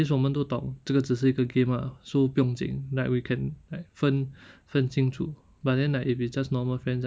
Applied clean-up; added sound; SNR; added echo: none; none; none; none.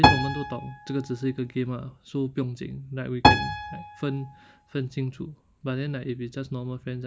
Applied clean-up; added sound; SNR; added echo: none; Piano; -4 dB; none.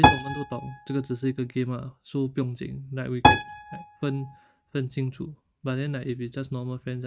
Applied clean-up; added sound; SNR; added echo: neural mask model RNNoise.